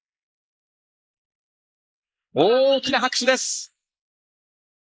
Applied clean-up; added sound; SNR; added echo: neural mask model Resemble Enhance denoiser.